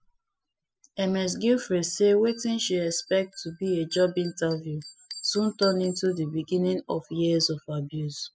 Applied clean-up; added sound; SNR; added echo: classical method spectral subtraction.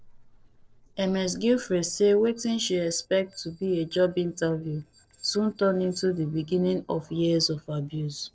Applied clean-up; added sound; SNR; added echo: neural separator model SepFormer DNS4.